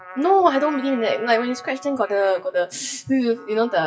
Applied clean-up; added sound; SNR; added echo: classical method WPE with log-MMSE.